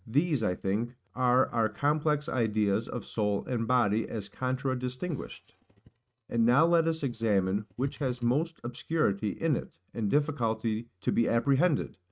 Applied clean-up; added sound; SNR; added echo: neural mask model RNNoise.